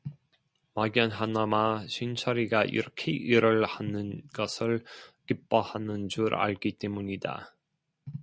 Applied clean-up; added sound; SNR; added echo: none; none; none; none.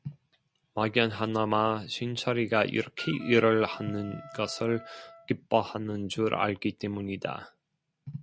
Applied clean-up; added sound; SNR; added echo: none; Wind instrument, woodwind instrument; 18 dB; none.